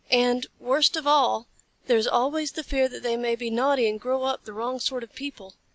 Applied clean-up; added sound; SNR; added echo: none; none; none; none.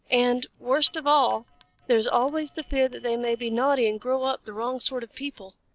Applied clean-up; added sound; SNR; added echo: neural separator model SepFormer DNS4.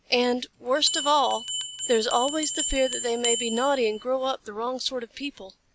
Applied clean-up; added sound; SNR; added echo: none; Bell; 5 dB; none.